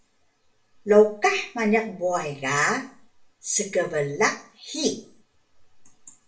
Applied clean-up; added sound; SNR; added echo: none; none; none; reverberation time 0.4 s.